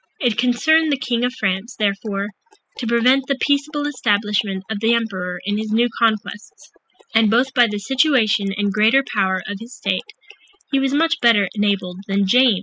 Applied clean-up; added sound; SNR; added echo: classical method spectral subtraction.